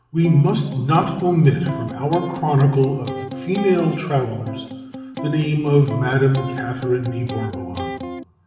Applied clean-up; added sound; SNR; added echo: none; Electric guitar; 10 dB; reverberation time 1.2 s.